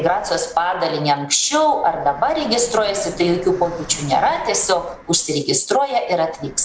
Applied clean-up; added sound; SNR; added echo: none; Fixed-wing aircraft, airplane; 20 dB; none.